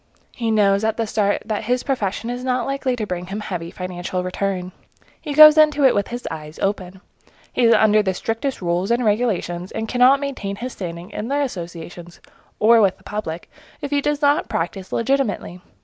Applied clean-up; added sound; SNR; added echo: none; none; none; none.